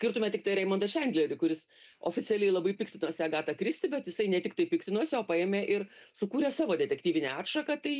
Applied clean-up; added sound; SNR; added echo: none; none; none; none.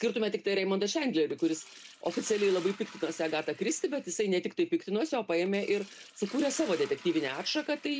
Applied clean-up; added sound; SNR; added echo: none; Liquid; 20 dB; none.